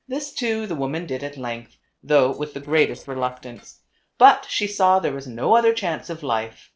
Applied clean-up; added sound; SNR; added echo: neural separator model SepFormer DNS4.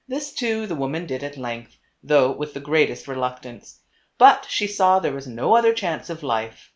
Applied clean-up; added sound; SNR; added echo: none; none; none; none.